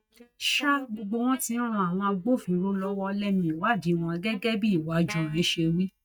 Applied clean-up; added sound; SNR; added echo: neural mask model DeepFilterNet 3.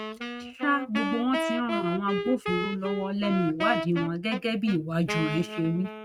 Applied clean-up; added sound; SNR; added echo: neural mask model RNNoise.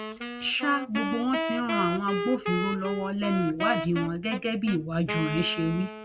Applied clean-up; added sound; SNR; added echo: none; Wind instrument, woodwind instrument; 5 dB; none.